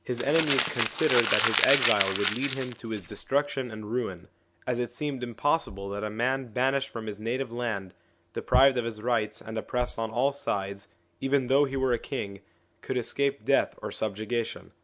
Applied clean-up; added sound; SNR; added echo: none; Crumpling, crinkling; -1 dB; none.